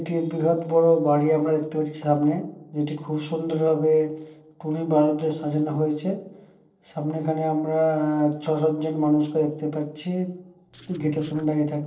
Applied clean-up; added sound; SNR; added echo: neural separator model SepFormer DNS4.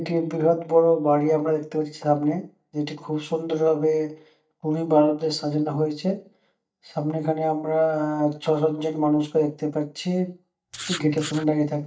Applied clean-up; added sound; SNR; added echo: neural mask model DeepFilterNet 3.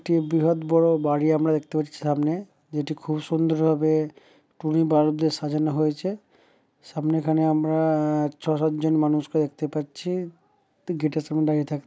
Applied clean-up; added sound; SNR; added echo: none; none; none; none.